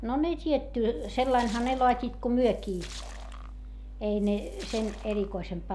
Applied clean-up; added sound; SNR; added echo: none; Splash, splatter; 19 dB; none.